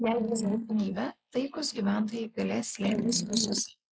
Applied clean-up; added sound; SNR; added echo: neural mask model Resemble Enhance denoiser.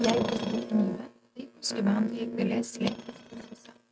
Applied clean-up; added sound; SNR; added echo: neural mask model RNNoise.